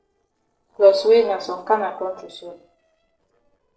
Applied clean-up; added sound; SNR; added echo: neural separator model SepFormer DNS4.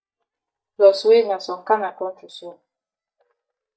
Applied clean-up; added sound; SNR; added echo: neural mask model DeepFilterNet 3.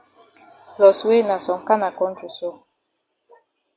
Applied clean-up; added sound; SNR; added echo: none; none; none; none.